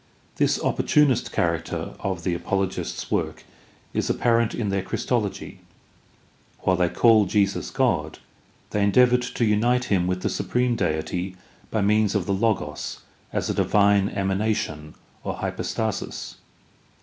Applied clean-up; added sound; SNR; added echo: none; none; none; none.